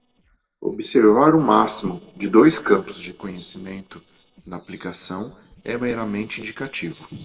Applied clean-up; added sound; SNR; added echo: neural separator model SepFormer DNS4.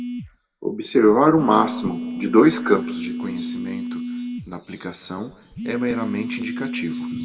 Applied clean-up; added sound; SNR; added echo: none; Telephone; 8 dB; reverberation time 1.2 s.